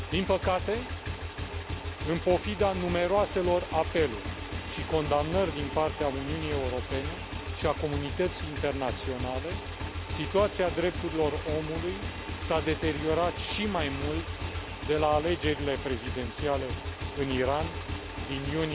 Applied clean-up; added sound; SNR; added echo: none; Motorcycle / Engine; 5 dB; none.